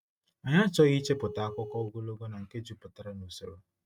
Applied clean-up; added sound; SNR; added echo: neural mask model RNNoise.